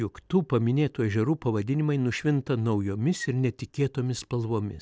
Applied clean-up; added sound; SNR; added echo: none; none; none; none.